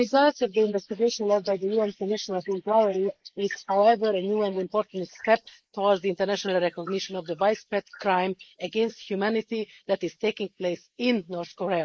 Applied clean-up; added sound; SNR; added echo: neural mask model Resemble Enhance denoiser.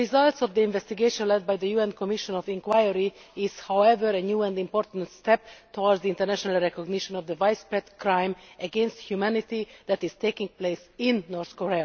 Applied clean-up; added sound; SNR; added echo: none; none; none; none.